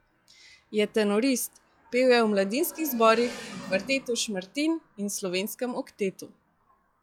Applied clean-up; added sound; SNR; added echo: classical method log-MMSE.